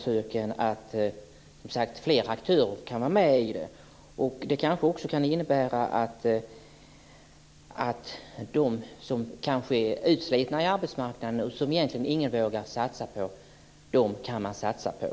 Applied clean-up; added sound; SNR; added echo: none; none; none; none.